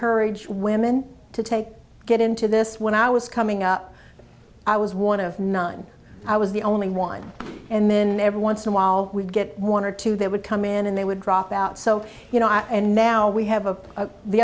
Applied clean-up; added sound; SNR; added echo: none; none; none; none.